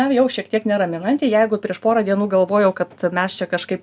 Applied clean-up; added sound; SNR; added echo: none; none; none; none.